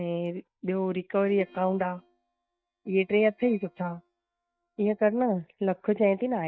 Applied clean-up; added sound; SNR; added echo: neural mask model DeepFilterNet 3.